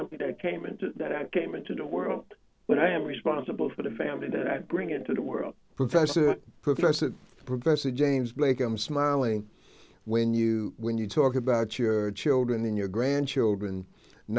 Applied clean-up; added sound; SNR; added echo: none; none; none; none.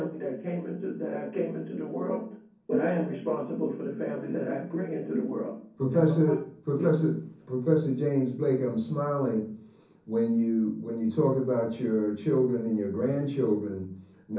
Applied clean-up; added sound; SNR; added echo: none; none; none; reverberation time 0.6 s.